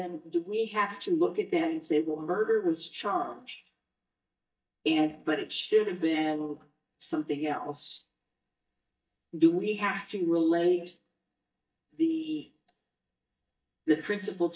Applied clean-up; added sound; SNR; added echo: neural mask model DeepFilterNet 3.